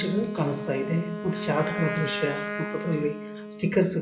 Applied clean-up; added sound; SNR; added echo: none; Wind instrument, woodwind instrument; 6 dB; reverberation time 2.8 s.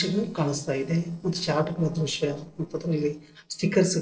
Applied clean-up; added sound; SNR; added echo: neural separator model SepFormer DNS4.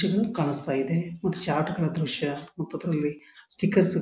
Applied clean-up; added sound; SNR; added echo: none; none; none; none.